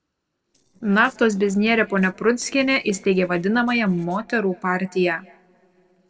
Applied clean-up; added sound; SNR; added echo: neural separator model SepFormer DNS4.